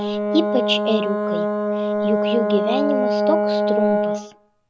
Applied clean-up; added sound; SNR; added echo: none; Brass instrument; -4 dB; none.